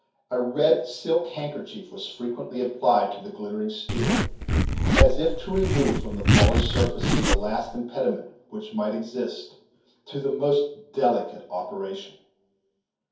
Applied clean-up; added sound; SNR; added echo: none; Zipper (clothing); -5 dB; reverberation time 0.6 s.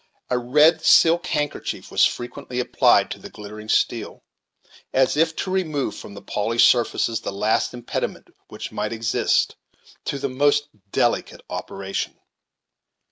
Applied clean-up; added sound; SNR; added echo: none; none; none; none.